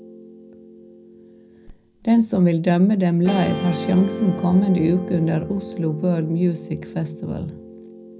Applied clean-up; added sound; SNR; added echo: none; Guitar; 12 dB; reverberation time 0.4 s.